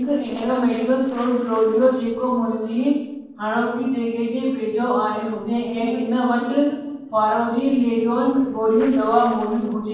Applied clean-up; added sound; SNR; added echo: neural separator model SepFormer DNS4.